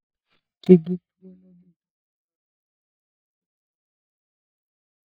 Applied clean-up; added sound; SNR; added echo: neural mask model DeepFilterNet 3.